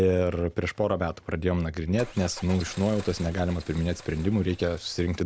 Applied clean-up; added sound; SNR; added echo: none; Car; 18 dB; none.